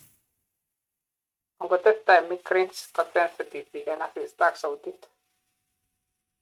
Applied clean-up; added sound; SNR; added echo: neural mask model RNNoise.